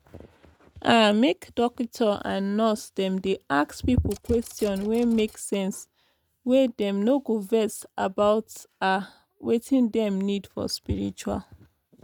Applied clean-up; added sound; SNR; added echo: neural mask model RNNoise.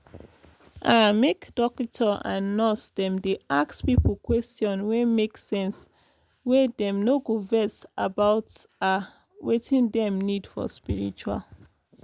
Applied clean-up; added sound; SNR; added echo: none; none; none; none.